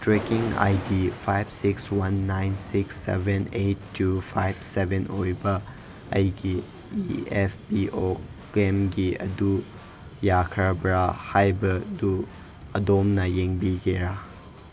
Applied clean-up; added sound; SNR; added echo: none; Drum / Drum kit + Thunder; 17 dB; none.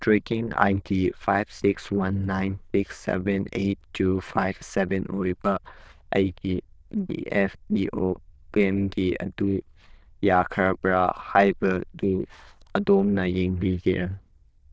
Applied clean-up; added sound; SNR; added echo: neural diffusion model UNIVERSE++.